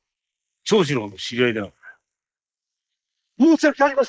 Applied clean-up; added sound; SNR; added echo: neural mask model Resemble Enhance denoiser.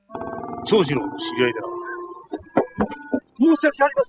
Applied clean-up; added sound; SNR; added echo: classical method spectral subtraction.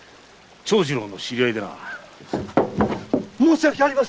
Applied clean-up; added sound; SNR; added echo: none; none; none; none.